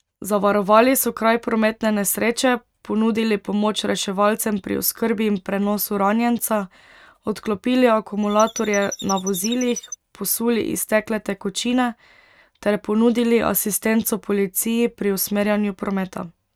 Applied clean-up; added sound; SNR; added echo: neural mask model RNNoise.